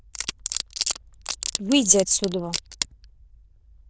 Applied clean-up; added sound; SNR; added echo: neural diffusion model UNIVERSE++.